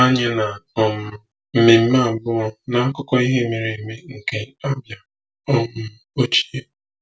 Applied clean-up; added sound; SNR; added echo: none; none; none; none.